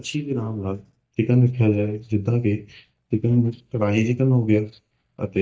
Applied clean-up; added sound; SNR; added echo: neural mask model DeepFilterNet 3.